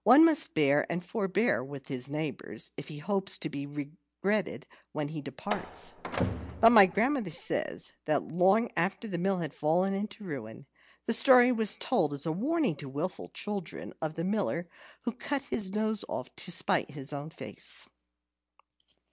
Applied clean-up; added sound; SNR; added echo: none; Slam; 9 dB; none.